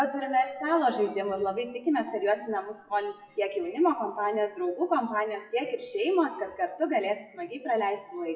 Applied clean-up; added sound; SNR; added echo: classical method WPE with log-MMSE.